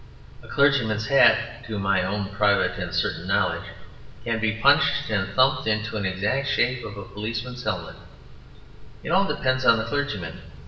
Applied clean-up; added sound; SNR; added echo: none; Idling / Accelerating, revving, vroom / Car; 18 dB; reverberation time 1.1 s.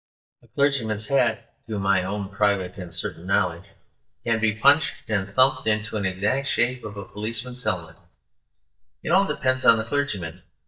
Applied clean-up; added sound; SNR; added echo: neural mask model DeepFilterNet 3.